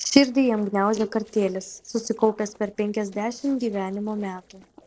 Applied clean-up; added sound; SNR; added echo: neural separator model SepFormer DNS4.